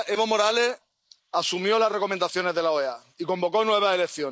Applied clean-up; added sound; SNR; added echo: neural mask model Resemble Enhance denoiser.